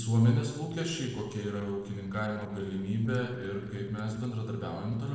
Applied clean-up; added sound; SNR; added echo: neural separator model SepFormer DNS4.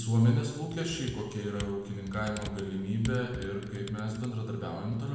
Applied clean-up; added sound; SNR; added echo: none; Computer keyboard; 12 dB; reverberation time 1.1 s.